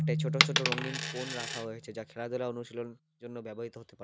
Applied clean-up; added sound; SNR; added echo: none; Coin (dropping) + Keyboard (musical); -5 dB; none.